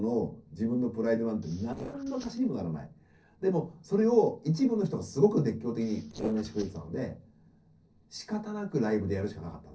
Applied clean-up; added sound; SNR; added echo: neural separator model SepFormer DNS4.